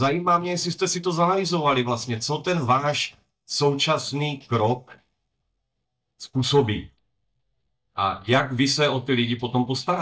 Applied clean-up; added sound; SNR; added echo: neural mask model DeepFilterNet 3.